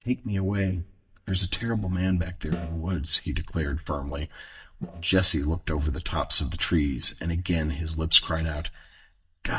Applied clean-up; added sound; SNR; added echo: neural mask model DeepFilterNet 3.